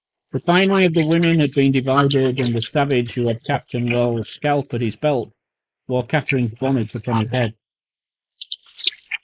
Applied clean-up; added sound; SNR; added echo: neural mask model Resemble Enhance denoiser.